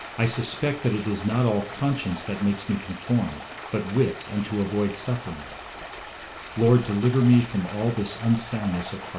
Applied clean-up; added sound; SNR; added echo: none; Stream; 14 dB; reverberation time 0.4 s.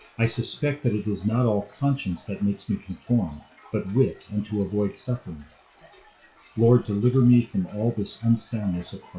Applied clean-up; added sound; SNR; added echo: classical method WPE with log-MMSE.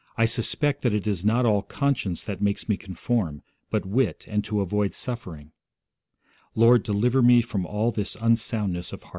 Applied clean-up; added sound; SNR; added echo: none; none; none; none.